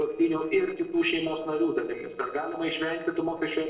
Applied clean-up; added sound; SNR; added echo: neural separator model SepFormer DNS4.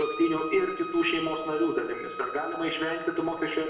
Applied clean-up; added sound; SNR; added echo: none; Bowed string instrument; 11 dB; reverberation time 0.9 s.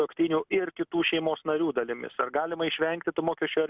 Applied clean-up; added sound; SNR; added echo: none; none; none; none.